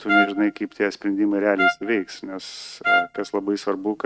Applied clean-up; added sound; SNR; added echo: neural mask model RNNoise.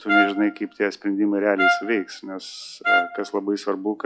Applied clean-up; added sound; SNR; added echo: classical method log-MMSE.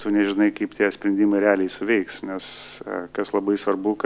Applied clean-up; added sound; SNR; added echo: none; none; none; none.